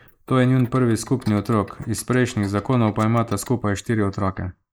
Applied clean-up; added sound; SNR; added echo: neural mask model Resemble Enhance denoiser.